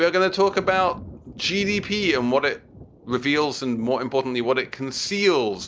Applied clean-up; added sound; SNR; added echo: none; Thunder; 19 dB; none.